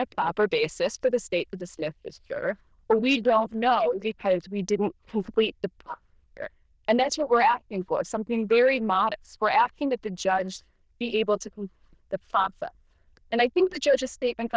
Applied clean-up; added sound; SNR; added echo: neural diffusion model UNIVERSE++.